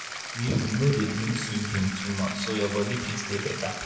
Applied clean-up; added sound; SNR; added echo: none; Bathtub (filling or washing); 7 dB; reverberation time 2.2 s.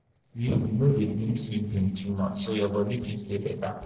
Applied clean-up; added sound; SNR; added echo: neural separator model SepFormer DNS4.